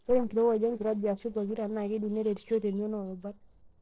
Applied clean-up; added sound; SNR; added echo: neural separator model SepFormer DNS4.